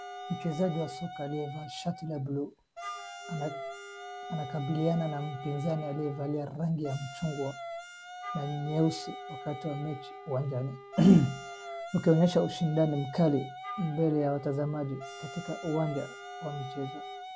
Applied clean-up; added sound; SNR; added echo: none; Wind instrument, woodwind instrument + Wind instrument, woodwind instrument; 12 dB; none.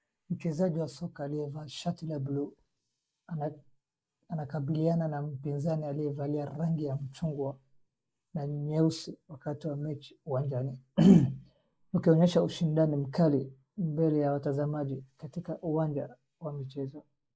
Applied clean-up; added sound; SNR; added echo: neural mask model Resemble Enhance denoiser.